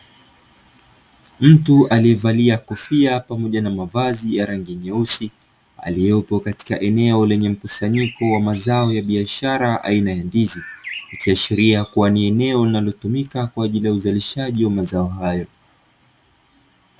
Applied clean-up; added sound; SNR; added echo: none; Bird; 17 dB; none.